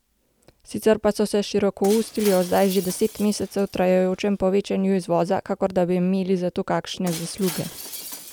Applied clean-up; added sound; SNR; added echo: none; Shatter; 17 dB; none.